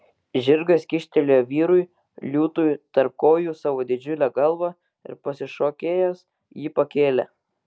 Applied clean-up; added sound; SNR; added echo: none; none; none; none.